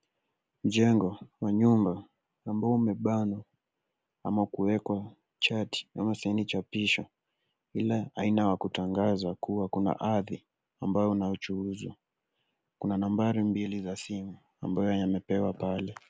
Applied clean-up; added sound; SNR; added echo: none; none; none; none.